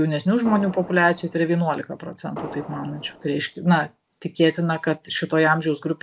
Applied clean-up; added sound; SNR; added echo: none; Fireworks; 15 dB; none.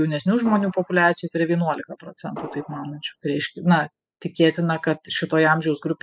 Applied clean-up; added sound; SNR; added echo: classical method spectral subtraction.